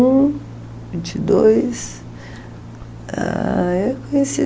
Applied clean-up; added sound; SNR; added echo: none; none; none; none.